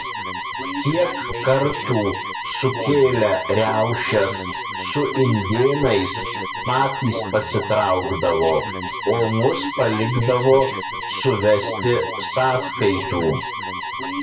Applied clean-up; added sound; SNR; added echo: none; Alarm; 6 dB; reverberation time 0.2 s.